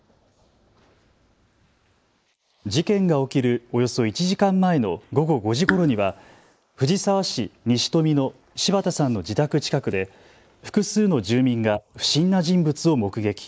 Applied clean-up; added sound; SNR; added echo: neural mask model Resemble Enhance denoiser.